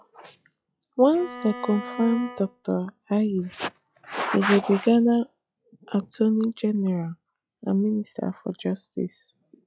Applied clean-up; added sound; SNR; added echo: classical method log-MMSE.